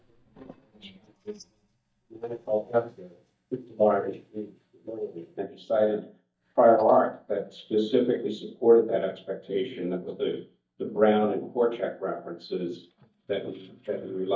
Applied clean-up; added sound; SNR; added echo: neural mask model DeepFilterNet 3.